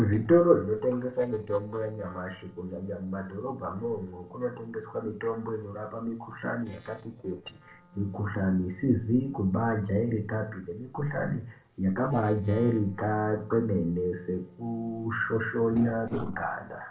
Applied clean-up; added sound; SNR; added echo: neural separator model SepFormer DNS4.